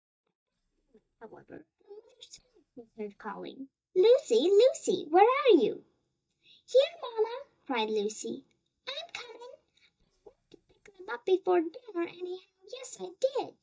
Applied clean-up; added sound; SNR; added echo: neural mask model DeepFilterNet 3.